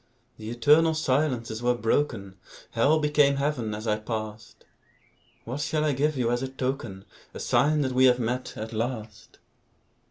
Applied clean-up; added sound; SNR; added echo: none; none; none; none.